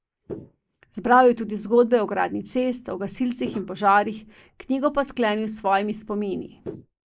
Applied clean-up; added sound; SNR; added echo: neural mask model Resemble Enhance denoiser.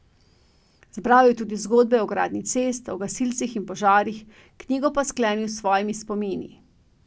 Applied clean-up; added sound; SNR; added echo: none; none; none; none.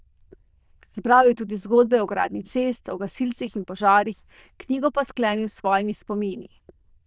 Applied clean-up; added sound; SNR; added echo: neural diffusion model UNIVERSE++.